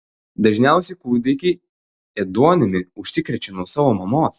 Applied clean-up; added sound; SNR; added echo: none; none; none; none.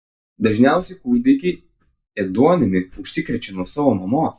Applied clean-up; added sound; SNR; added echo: neural mask model DeepFilterNet 3.